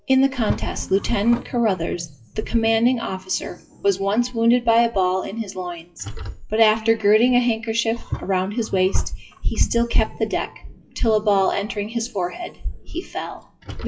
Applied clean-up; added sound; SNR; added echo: classical method WPE with log-MMSE.